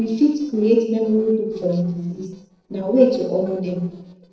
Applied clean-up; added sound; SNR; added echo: neural separator model SepFormer DNS4.